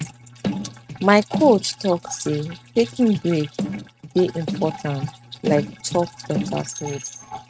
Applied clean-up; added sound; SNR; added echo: neural mask model RNNoise.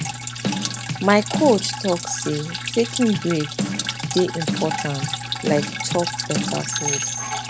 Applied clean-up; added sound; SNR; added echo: none; Bass drum / Snare drum + Drip; 3 dB; none.